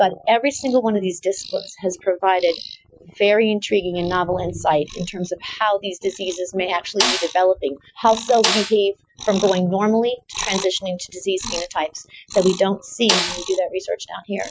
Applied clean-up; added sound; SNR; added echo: classical method Wiener filter.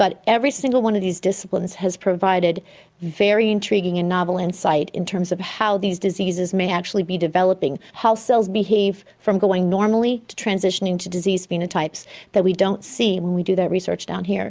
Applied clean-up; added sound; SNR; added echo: none; none; none; none.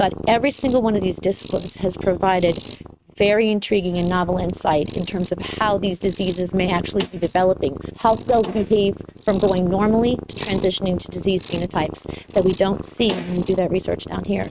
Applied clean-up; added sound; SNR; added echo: neural mask model RNNoise.